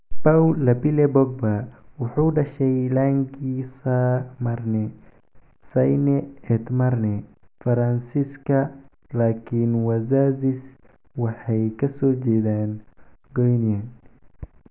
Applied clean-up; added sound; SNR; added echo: none; none; none; none.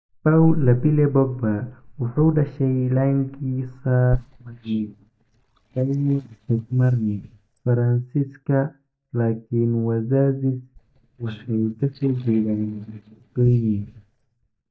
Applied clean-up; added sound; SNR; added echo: neural mask model DeepFilterNet 3.